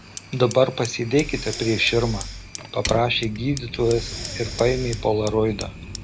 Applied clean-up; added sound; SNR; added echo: none; Breathing + Fire; 10 dB; none.